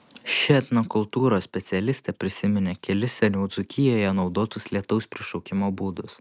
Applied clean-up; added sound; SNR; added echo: none; none; none; none.